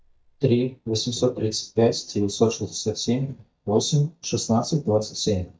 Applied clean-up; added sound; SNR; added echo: neural mask model DeepFilterNet 3.